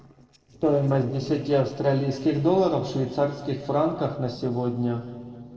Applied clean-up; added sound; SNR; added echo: neural separator model SepFormer DNS4.